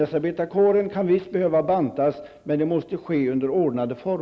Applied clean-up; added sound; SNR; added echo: none; none; none; none.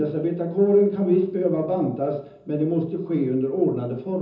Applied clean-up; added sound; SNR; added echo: none; none; none; reverberation time 0.6 s.